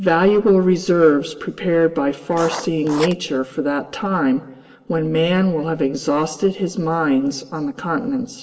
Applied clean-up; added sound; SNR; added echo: none; Writing; 12 dB; reverberation time 1.6 s.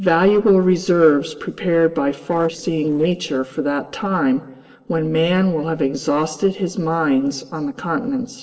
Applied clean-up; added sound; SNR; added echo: neural separator model SepFormer DNS4.